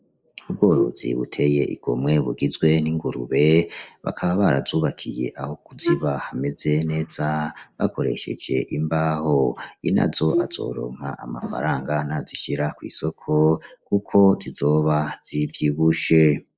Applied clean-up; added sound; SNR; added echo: neural mask model Resemble Enhance denoiser.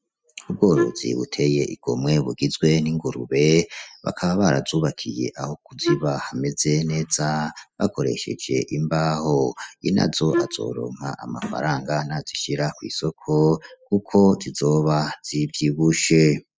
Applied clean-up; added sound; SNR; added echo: classical method spectral subtraction.